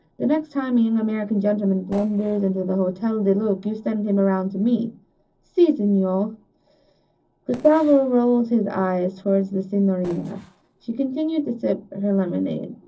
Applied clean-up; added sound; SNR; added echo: neural separator model SepFormer DNS4.